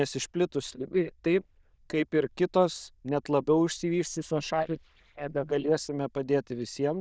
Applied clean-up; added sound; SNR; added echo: neural diffusion model UNIVERSE++.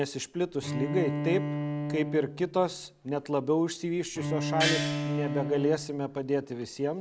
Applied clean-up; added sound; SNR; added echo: none; Gong + Bowed string instrument; 3 dB; none.